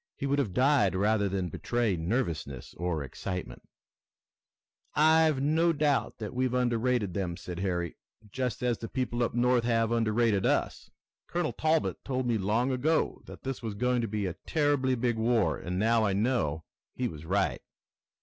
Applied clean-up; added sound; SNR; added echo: none; none; none; none.